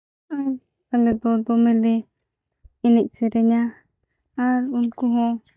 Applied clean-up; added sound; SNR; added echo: neural mask model DeepFilterNet 3.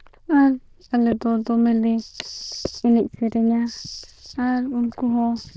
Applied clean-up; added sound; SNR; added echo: neural diffusion model UNIVERSE++.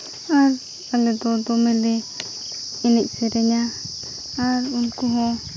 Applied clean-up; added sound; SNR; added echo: none; none; none; none.